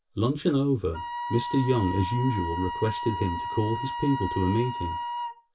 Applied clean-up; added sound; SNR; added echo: none; Wind instrument, woodwind instrument; 6 dB; reverberation time 0.1 s.